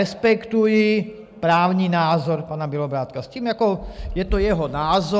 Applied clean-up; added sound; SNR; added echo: none; none; none; none.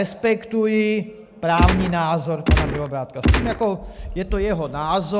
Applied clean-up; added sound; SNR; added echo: none; Gunshot, gunfire; -2 dB; none.